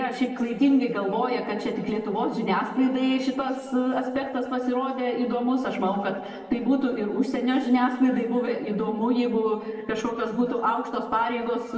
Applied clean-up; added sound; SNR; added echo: none; none; none; reverberation time 2.0 s.